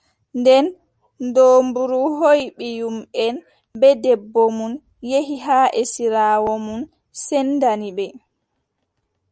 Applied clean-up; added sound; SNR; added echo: none; none; none; none.